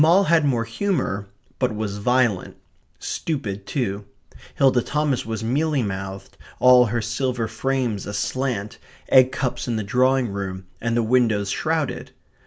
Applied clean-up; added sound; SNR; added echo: none; none; none; none.